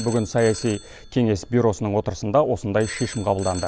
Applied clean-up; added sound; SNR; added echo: none; Telephone; 17 dB; none.